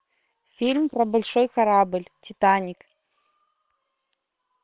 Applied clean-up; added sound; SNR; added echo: neural separator model SepFormer WHAM!.